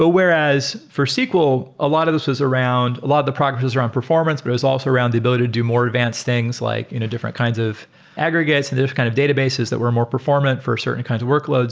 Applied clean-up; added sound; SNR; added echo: none; none; none; none.